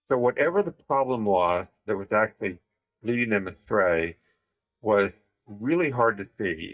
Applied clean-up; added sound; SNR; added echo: neural mask model DeepFilterNet 3.